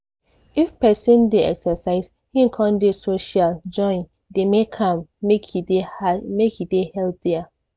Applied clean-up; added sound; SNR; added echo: none; none; none; none.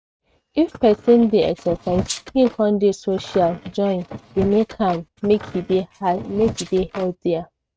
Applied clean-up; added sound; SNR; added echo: neural mask model RNNoise.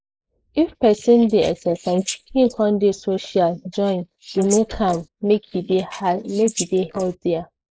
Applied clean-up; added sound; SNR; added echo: neural mask model Resemble Enhance denoiser.